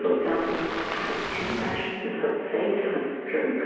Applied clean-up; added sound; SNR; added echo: none; Waves, surf; 8 dB; reverberation time 2.2 s.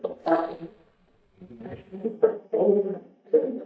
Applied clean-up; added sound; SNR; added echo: neural mask model DeepFilterNet 3.